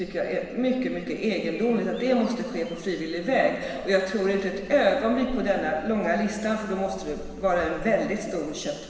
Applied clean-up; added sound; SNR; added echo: none; Bird vocalization, bird call, bird song; 19 dB; reverberation time 1.6 s.